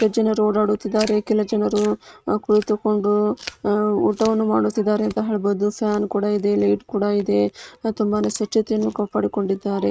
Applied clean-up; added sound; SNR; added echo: neural mask model RNNoise.